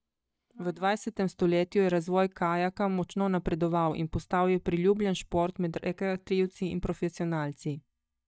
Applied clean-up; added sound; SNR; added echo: neural mask model DeepFilterNet 3.